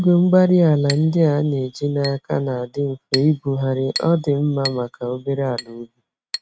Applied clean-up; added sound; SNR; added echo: neural mask model RNNoise.